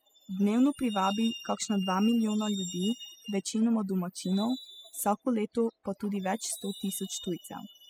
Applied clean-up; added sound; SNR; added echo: classical method spectral subtraction.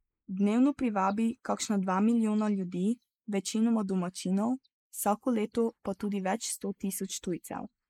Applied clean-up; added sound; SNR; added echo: neural mask model Resemble Enhance denoiser.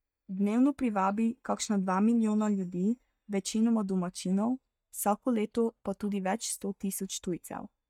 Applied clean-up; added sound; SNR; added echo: neural mask model DeepFilterNet 3.